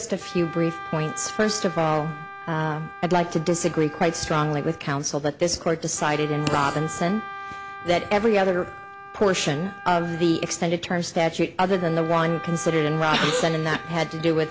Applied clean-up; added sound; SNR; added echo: none; Wind instrument, woodwind instrument; 14 dB; none.